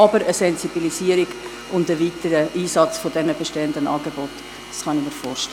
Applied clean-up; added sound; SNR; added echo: none; Domestic sounds, home sounds; 16 dB; none.